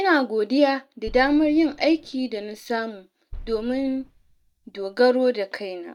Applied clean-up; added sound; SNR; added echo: neural mask model DeepFilterNet 3.